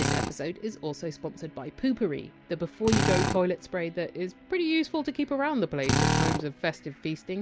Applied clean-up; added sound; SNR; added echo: none; Drill; 2 dB; none.